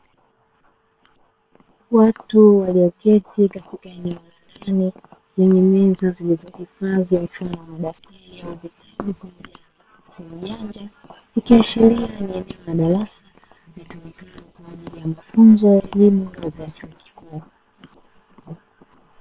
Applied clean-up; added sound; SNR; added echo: neural separator model SepFormer WHAM!.